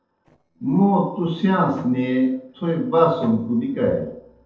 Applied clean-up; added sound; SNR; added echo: neural separator model SepFormer DNS4.